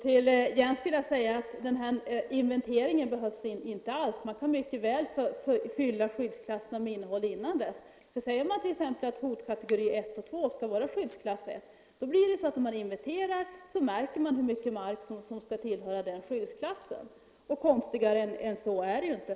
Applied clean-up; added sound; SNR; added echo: neural mask model Resemble Enhance denoiser.